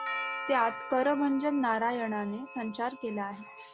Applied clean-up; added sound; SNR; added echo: none; Doorbell; 10 dB; none.